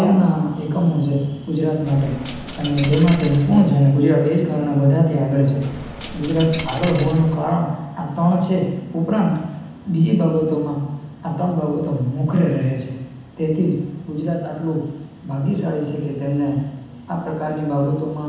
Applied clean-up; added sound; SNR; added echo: none; Coin (dropping); 13 dB; reverberation time 1.1 s.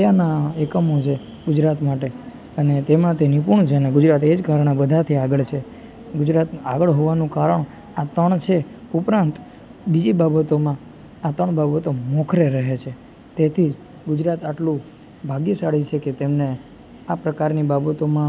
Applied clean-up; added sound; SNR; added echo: none; none; none; none.